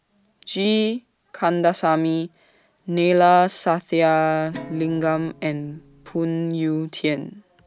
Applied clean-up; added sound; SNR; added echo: none; Guitar; 19 dB; none.